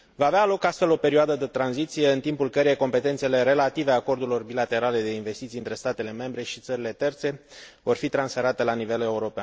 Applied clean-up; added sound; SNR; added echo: none; none; none; none.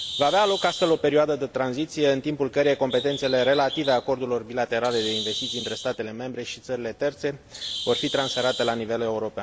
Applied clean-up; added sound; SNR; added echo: none; Bird; 11 dB; none.